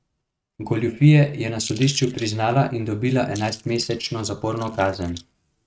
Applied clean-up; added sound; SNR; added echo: neural mask model RNNoise.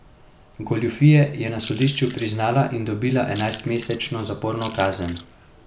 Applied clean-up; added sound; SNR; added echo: none; Chewing, mastication / Crushing; 14 dB; none.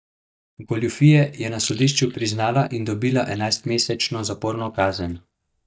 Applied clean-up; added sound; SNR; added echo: neural mask model DeepFilterNet 3.